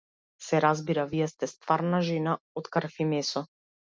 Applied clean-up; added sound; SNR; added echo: none; none; none; none.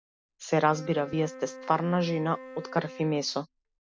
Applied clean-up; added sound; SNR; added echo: none; Wind instrument, woodwind instrument; 16 dB; none.